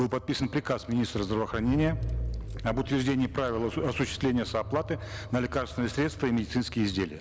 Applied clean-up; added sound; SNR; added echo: none; Engine / Car; 9 dB; none.